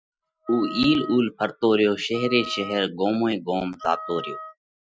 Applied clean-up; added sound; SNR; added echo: classical method Wiener filter.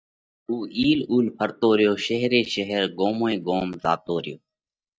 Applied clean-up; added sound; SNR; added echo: neural mask model DeepFilterNet 3.